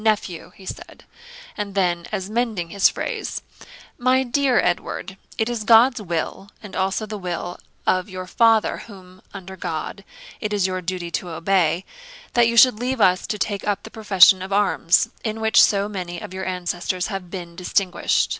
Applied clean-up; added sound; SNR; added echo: none; none; none; none.